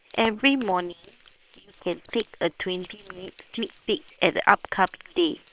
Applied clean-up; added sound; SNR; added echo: neural separator model SepFormer WHAM!.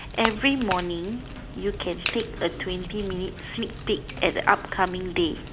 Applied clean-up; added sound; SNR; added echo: none; Crack / Crackle; 8 dB; none.